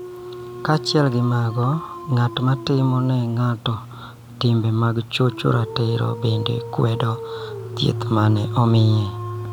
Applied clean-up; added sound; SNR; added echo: none; Dog; 14 dB; none.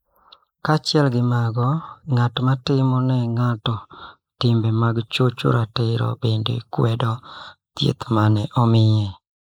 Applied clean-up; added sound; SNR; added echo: neural mask model Resemble Enhance denoiser.